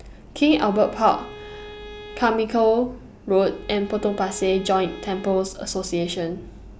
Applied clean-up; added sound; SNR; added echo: none; Bowed string instrument; 18 dB; none.